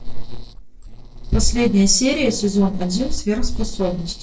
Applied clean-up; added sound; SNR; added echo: neural separator model SepFormer DNS4.